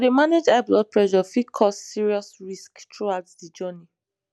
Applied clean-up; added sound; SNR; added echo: none; none; none; none.